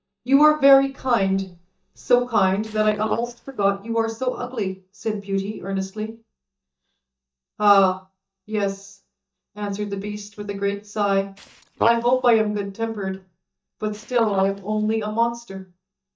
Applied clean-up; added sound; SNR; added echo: neural mask model DeepFilterNet 3.